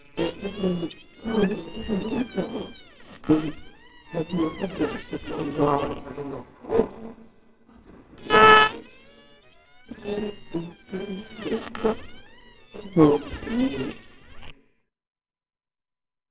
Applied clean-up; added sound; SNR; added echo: neural separator model SepFormer WHAMR!.